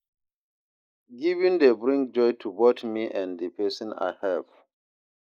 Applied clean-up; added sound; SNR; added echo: neural mask model Resemble Enhance denoiser.